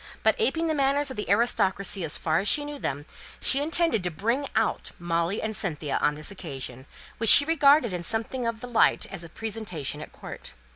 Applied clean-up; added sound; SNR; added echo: none; none; none; none.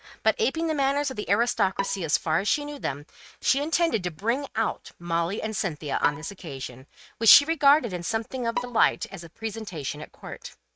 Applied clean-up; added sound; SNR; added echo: neural mask model RNNoise.